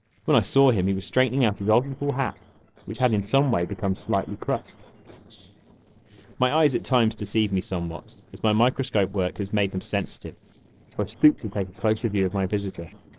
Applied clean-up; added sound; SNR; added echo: neural separator model SepFormer DNS4.